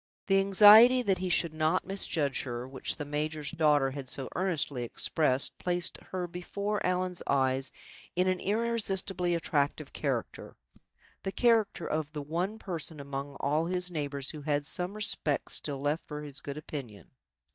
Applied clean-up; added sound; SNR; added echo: neural mask model DeepFilterNet 3.